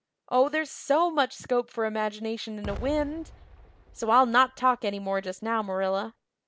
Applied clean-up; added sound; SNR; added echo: none; Explosion; 17 dB; none.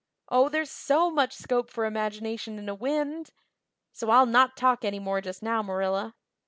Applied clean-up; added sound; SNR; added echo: none; none; none; none.